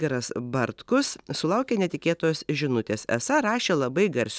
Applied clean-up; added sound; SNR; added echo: none; none; none; none.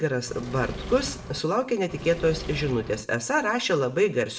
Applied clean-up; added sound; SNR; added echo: none; Engine / Mechanisms; 10 dB; reverberation time 0.4 s.